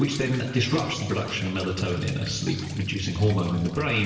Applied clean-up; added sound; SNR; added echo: none; Rain; 19 dB; reverberation time 1.2 s.